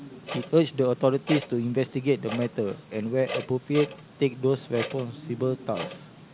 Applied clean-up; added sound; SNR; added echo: none; Clock; 12 dB; none.